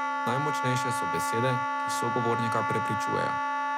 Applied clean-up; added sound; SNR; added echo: none; Wind instrument, woodwind instrument; -3 dB; none.